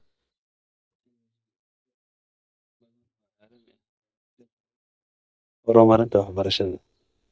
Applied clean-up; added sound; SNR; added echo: neural mask model DeepFilterNet 3.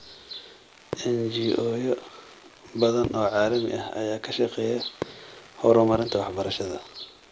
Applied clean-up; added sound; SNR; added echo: none; Fireworks; 17 dB; none.